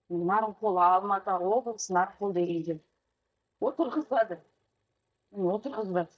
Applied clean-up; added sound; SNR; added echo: neural mask model DeepFilterNet 3.